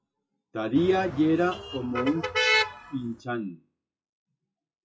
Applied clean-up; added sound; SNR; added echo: classical method WPE with log-MMSE.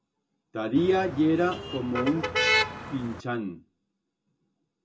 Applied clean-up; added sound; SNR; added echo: none; Motor vehicle (road); 1 dB; reverberation time 0.2 s.